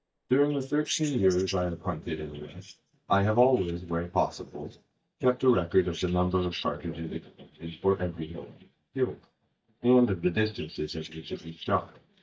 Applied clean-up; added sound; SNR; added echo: neural mask model DeepFilterNet 3.